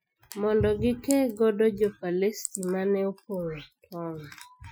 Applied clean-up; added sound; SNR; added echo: classical method Wiener filter.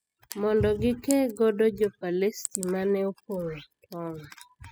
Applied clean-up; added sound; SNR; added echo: classical method spectral subtraction.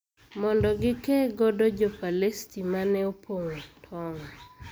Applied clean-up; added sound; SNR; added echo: none; none; none; none.